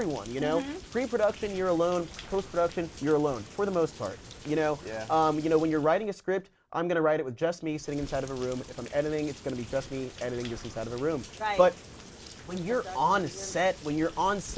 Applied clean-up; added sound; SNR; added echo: none; Rain; 17 dB; none.